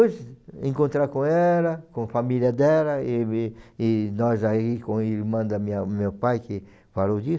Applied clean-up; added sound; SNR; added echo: none; none; none; none.